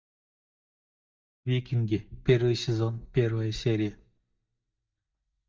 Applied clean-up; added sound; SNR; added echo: neural mask model DeepFilterNet 3.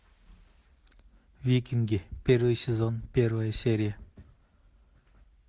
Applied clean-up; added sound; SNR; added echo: none; none; none; none.